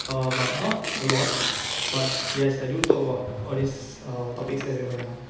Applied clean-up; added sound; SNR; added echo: none; Tearing; 2 dB; reverberation time 0.8 s.